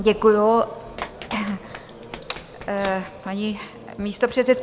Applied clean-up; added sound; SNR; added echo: none; Run; 18 dB; none.